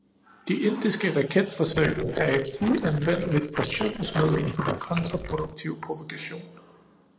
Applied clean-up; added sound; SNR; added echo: neural mask model Resemble Enhance denoiser.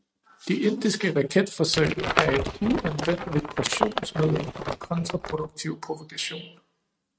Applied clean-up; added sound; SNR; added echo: neural mask model RNNoise.